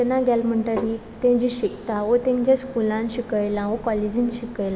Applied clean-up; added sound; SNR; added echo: none; Tap; 9 dB; none.